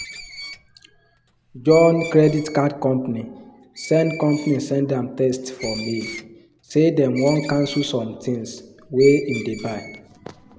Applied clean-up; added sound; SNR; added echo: none; Screech; 17 dB; none.